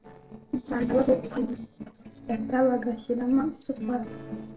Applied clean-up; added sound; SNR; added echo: neural separator model SepFormer DNS4.